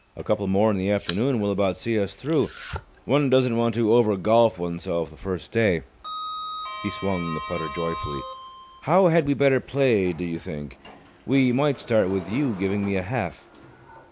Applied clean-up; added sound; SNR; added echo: none; Domestic sounds, home sounds + Sliding door; 15 dB; none.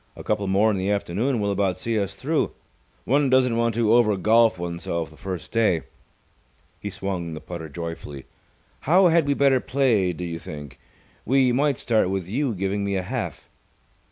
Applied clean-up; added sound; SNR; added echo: none; none; none; none.